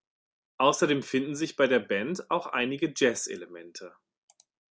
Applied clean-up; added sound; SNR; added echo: none; none; none; none.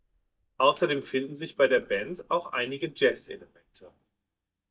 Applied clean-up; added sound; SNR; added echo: neural mask model DeepFilterNet 3.